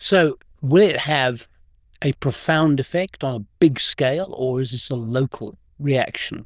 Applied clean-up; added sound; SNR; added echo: neural diffusion model UNIVERSE++.